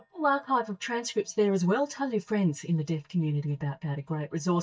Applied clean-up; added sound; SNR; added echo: neural mask model DeepFilterNet 3.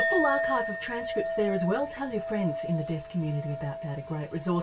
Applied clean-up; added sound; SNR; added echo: none; Chink, clink; 2 dB; reverberation time 0.1 s.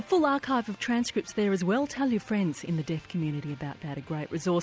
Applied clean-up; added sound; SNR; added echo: none; none; none; none.